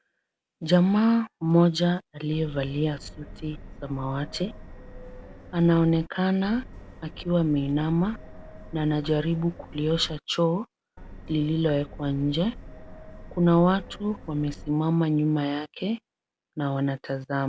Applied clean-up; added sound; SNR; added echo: none; Subway, metro, underground; 16 dB; none.